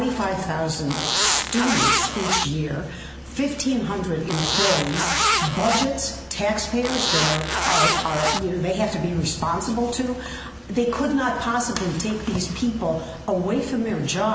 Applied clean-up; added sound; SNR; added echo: none; Zipper (clothing); -1 dB; none.